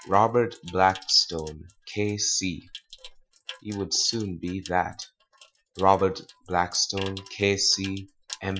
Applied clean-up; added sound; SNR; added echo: classical method Wiener filter.